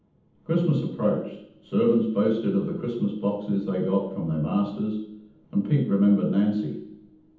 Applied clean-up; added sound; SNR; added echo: none; none; none; reverberation time 0.8 s.